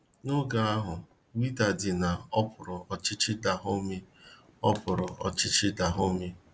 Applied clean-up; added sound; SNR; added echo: none; Crushing; 20 dB; none.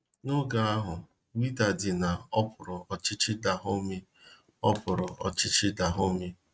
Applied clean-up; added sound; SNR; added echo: neural mask model RNNoise.